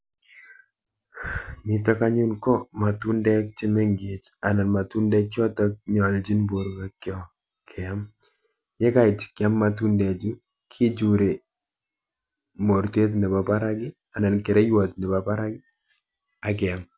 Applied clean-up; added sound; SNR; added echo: none; none; none; none.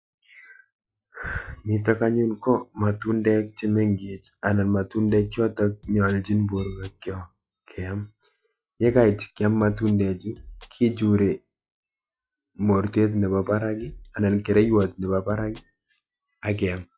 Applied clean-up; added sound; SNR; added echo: classical method log-MMSE.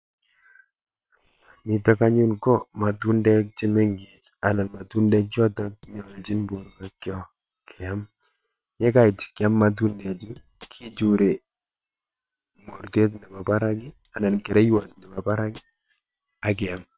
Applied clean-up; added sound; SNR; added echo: neural separator model SepFormer WHAM!.